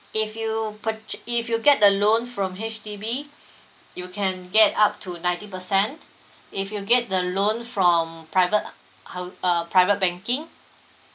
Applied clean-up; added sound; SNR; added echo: none; none; none; none.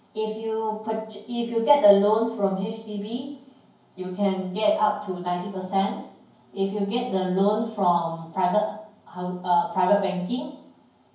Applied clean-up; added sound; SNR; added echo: none; none; none; reverberation time 0.9 s.